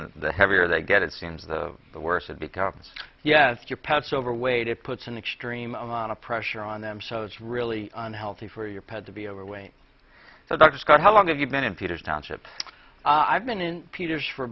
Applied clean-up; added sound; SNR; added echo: none; none; none; none.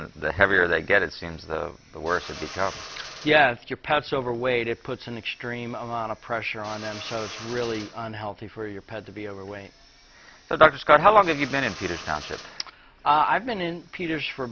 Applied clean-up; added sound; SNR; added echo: none; Drill; 20 dB; none.